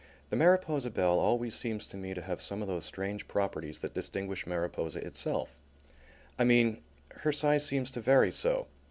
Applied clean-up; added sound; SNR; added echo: none; none; none; none.